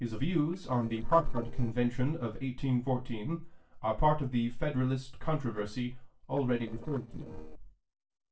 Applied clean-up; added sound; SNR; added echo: neural separator model SepFormer DNS4.